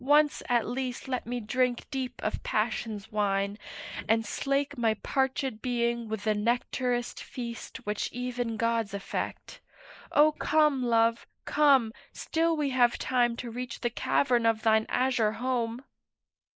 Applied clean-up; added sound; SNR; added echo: neural mask model Resemble Enhance denoiser.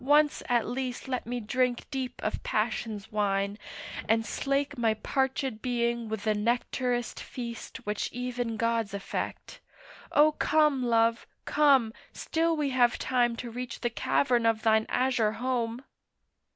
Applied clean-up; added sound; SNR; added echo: none; none; none; none.